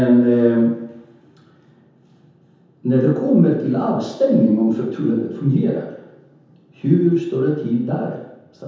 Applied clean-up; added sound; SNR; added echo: none; none; none; reverberation time 0.9 s.